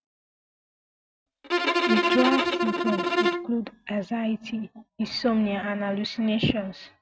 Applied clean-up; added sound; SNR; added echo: neural mask model RNNoise.